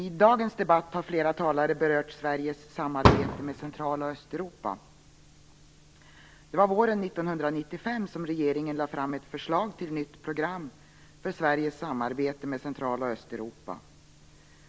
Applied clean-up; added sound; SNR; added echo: none; Fireworks; -5 dB; none.